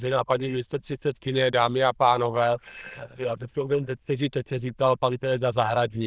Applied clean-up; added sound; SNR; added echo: neural diffusion model UNIVERSE++.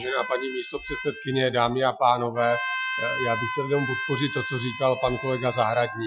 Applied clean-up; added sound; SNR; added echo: classical method Wiener filter.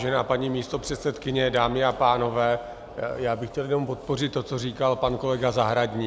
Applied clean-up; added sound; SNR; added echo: none; none; none; none.